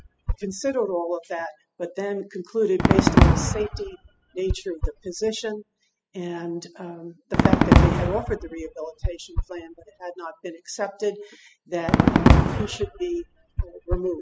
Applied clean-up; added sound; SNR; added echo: classical method spectral subtraction.